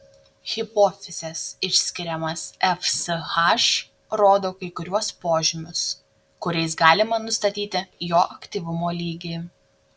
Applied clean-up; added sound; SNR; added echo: none; none; none; none.